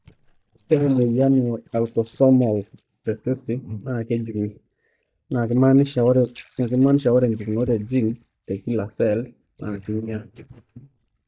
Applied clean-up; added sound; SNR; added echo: neural mask model DeepFilterNet 3.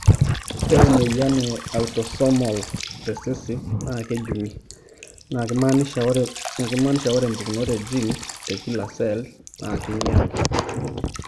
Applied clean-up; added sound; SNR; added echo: none; Drip; 14 dB; none.